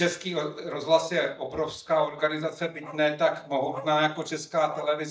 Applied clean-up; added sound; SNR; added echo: neural mask model DeepFilterNet 3.